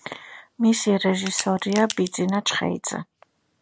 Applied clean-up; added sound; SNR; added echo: none; Crack; 11 dB; none.